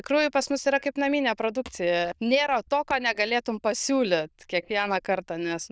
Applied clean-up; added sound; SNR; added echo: neural diffusion model UNIVERSE++.